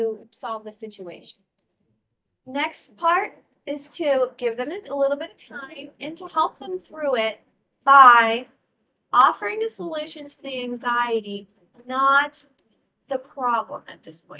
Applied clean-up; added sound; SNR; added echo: neural mask model DeepFilterNet 3.